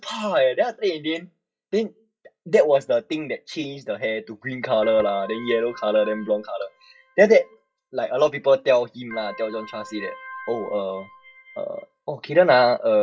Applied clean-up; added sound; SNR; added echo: classical method WPE with log-MMSE.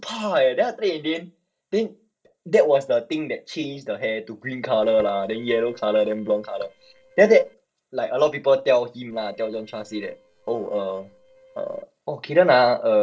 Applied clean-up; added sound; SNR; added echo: neural separator model SepFormer DNS4.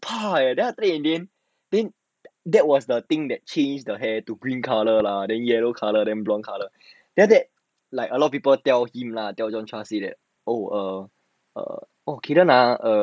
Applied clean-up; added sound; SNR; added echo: none; none; none; none.